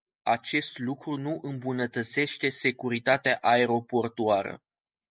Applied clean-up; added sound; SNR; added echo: none; none; none; none.